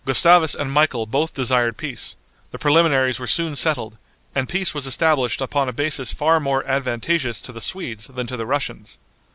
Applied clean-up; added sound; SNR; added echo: none; none; none; none.